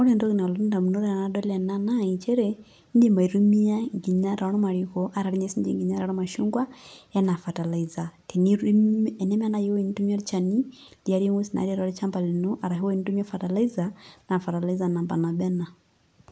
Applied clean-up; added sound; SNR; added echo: none; none; none; none.